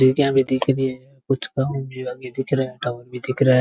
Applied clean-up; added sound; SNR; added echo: none; none; none; none.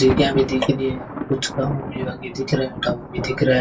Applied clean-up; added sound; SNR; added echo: none; Thunder; 7 dB; reverberation time 0.1 s.